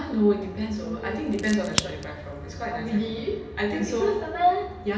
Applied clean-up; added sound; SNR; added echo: none; Crack; 8 dB; reverberation time 0.8 s.